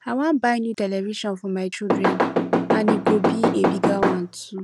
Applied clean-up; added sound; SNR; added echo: none; Knock / Wood; -3 dB; none.